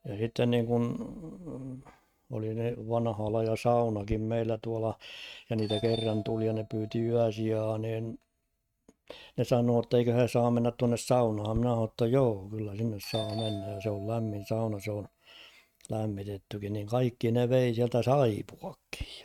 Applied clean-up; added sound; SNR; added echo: neural mask model RNNoise.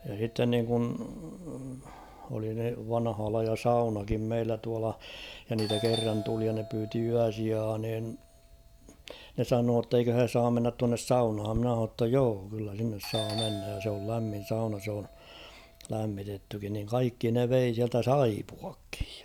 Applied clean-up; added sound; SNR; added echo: none; Doorbell; 15 dB; none.